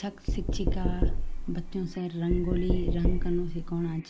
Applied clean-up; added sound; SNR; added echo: none; Knock; -4 dB; none.